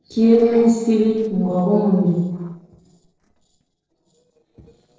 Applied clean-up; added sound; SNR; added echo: neural separator model SepFormer DNS4.